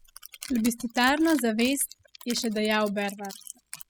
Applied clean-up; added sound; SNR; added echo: classical method spectral subtraction.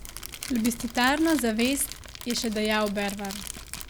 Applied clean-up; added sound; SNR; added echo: none; Crumpling, crinkling; 11 dB; none.